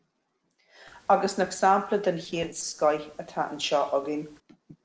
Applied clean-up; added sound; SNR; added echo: neural separator model SepFormer DNS4.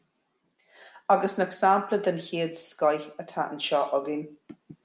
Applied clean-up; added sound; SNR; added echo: none; none; none; none.